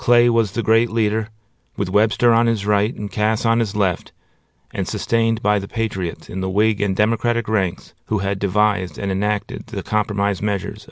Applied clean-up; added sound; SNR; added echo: none; none; none; none.